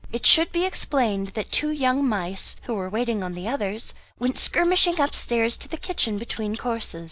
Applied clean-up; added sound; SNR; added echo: none; none; none; none.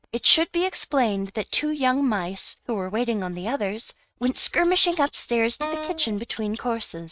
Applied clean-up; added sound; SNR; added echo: neural mask model RNNoise.